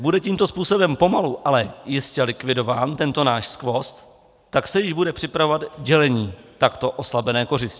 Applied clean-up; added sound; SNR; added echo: none; none; none; none.